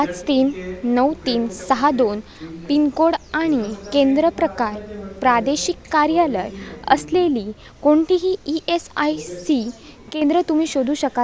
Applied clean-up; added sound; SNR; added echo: none; none; none; none.